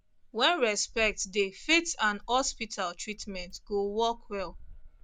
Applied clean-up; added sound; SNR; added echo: none; Keys jangling; 17 dB; none.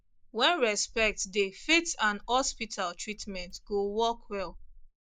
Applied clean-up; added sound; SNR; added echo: neural mask model Resemble Enhance denoiser.